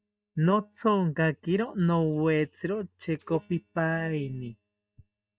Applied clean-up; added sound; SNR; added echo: neural mask model DeepFilterNet 3.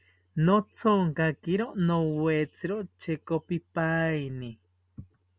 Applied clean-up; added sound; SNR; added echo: none; none; none; none.